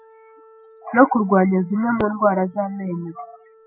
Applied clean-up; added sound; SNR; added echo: classical method spectral subtraction.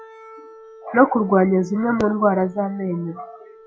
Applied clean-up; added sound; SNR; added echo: classical method log-MMSE.